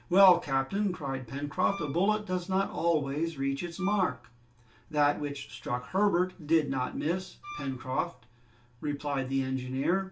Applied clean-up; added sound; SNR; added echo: none; Wind instrument, woodwind instrument; 15 dB; reverberation time 0.2 s.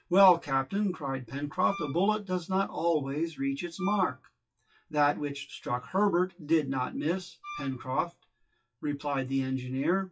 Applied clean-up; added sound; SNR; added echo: classical method WPE with log-MMSE.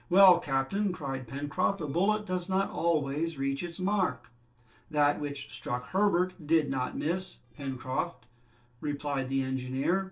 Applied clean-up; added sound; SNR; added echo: neural separator model SepFormer DNS4.